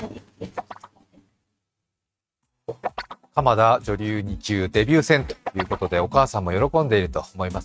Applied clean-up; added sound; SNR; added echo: neural mask model RNNoise.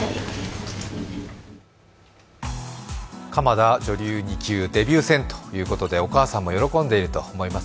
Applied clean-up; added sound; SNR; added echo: none; none; none; none.